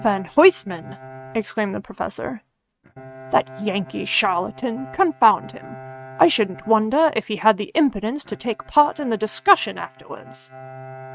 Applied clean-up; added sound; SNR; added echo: neural mask model RNNoise.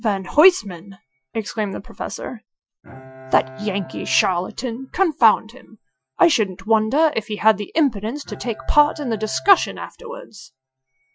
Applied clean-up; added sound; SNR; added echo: classical method Wiener filter.